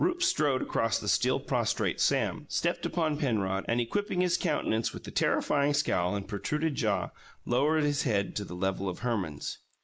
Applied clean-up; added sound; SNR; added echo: neural mask model Resemble Enhance denoiser.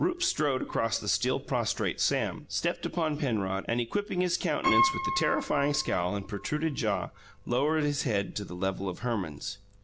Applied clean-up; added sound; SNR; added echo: none; Piano; 8 dB; none.